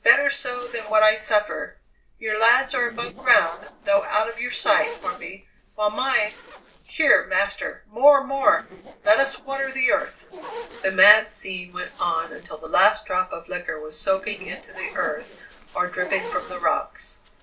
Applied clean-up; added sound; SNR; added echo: neural separator model SepFormer DNS4.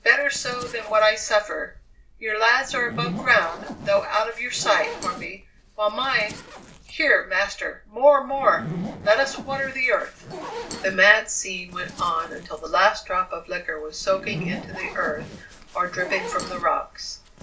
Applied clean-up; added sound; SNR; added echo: none; Zipper (clothing); 14 dB; reverberation time 0.2 s.